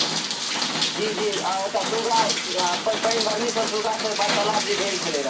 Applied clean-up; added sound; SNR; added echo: none; Rain; 0 dB; reverberation time 0.4 s.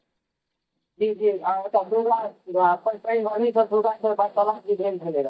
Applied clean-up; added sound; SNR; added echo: neural mask model DeepFilterNet 3.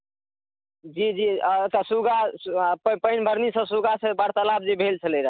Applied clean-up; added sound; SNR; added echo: none; none; none; none.